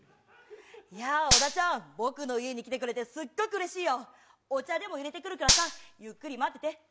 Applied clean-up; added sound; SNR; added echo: none; Gunshot, gunfire; -4 dB; none.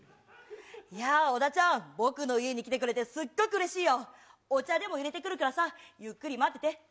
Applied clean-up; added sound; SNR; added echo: none; none; none; none.